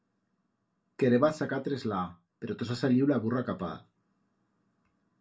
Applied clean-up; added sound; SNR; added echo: none; none; none; reverberation time 0.2 s.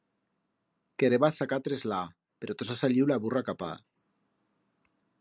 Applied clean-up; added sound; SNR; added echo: none; none; none; none.